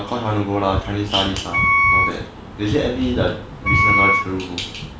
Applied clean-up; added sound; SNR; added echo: none; Wind instrument, woodwind instrument; -4 dB; none.